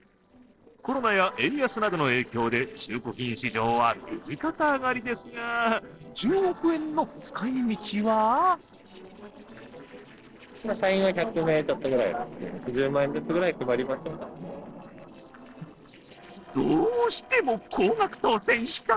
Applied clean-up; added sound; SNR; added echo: neural separator model SepFormer DNS4.